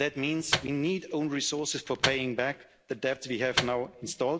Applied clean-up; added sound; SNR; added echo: none; Microwave oven; 6 dB; none.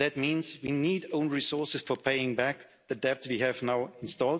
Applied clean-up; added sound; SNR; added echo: none; none; none; none.